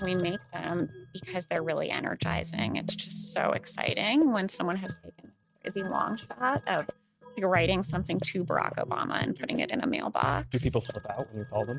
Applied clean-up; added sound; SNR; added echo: neural mask model RNNoise.